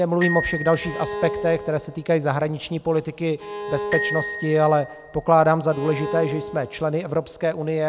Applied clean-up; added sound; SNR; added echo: none; Glockenspiel + Bowed string instrument; 9 dB; none.